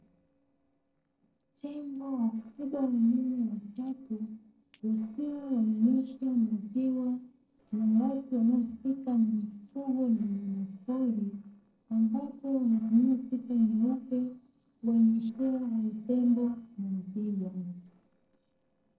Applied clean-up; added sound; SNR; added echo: neural separator model SepFormer DNS4.